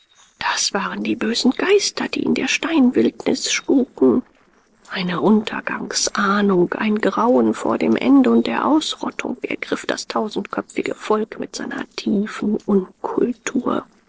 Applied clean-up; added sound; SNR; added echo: neural separator model SepFormer DNS4.